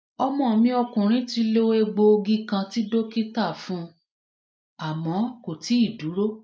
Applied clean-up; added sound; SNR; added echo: neural mask model Resemble Enhance denoiser.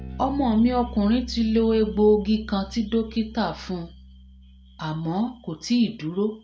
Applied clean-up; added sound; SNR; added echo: none; Bass guitar; 15 dB; none.